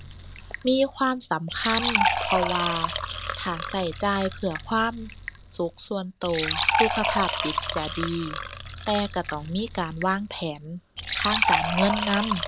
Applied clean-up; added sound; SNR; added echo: none; Fill (with liquid) / Trickle, dribble; 1 dB; none.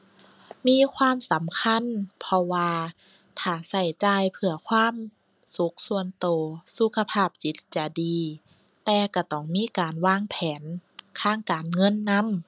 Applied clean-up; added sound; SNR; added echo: none; none; none; none.